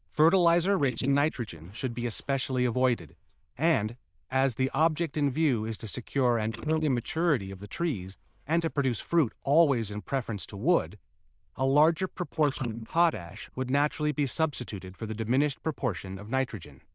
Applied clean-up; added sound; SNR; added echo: neural diffusion model UNIVERSE++.